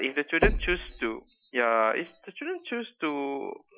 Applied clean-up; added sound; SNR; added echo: classical method Wiener filter.